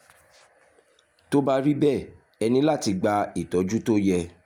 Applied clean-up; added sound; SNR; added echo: none; none; none; none.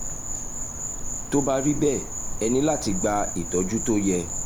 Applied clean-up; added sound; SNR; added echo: none; Insect; 4 dB; none.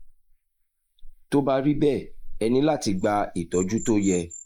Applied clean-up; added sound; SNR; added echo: neural mask model Resemble Enhance denoiser.